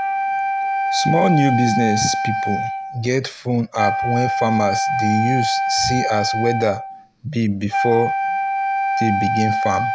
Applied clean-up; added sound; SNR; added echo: none; Wind instrument, woodwind instrument; 0 dB; none.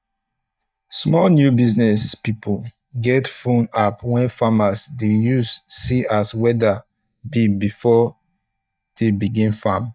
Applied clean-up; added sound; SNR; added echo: neural mask model DeepFilterNet 3.